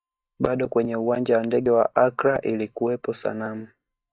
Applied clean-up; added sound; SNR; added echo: neural mask model DeepFilterNet 3.